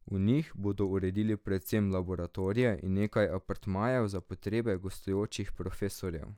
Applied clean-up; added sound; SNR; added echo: none; none; none; none.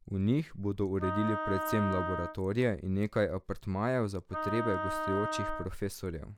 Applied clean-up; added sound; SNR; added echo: none; Wind instrument, woodwind instrument; 4 dB; none.